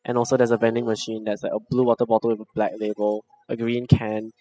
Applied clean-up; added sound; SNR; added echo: classical method spectral subtraction.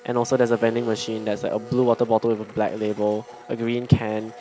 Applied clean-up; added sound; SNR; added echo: none; Domestic sounds, home sounds; 18 dB; none.